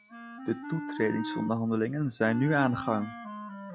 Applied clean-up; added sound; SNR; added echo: classical method log-MMSE.